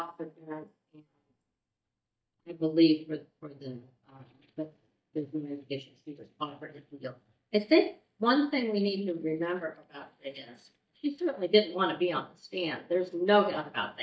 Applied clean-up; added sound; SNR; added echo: neural mask model DeepFilterNet 3.